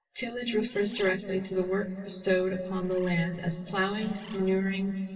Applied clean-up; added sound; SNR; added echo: neural separator model SepFormer DNS4.